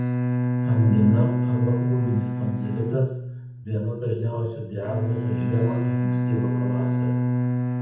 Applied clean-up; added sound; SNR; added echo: none; Bowed string instrument; -2 dB; reverberation time 0.8 s.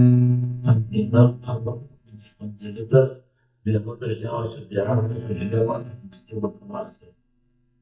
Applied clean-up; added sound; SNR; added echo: neural mask model DeepFilterNet 3.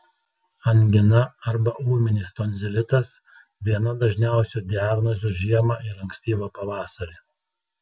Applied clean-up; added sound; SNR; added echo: none; none; none; none.